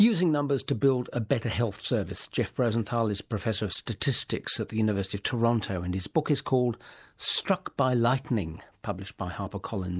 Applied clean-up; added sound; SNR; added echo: none; none; none; none.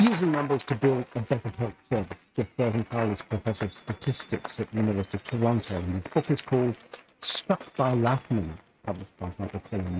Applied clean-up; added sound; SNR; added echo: neural mask model RNNoise.